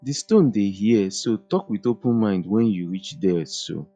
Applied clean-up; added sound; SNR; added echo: classical method log-MMSE.